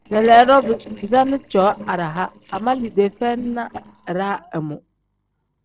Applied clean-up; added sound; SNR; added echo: neural separator model SepFormer DNS4.